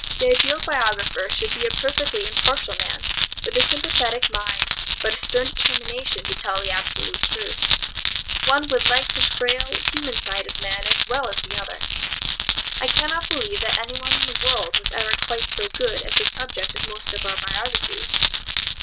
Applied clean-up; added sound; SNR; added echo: none; Glass; -4 dB; none.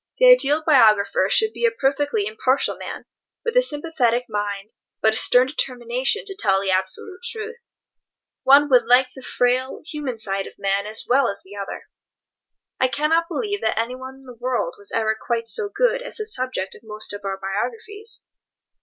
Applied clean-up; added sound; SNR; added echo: none; none; none; none.